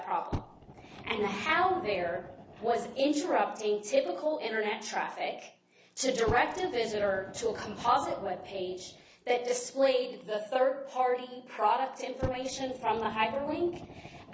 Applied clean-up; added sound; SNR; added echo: none; Fire; 16 dB; none.